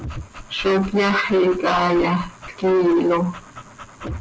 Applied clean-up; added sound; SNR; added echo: none; Dog; 19 dB; none.